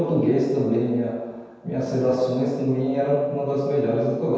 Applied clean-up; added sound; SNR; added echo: none; none; none; reverberation time 1.2 s.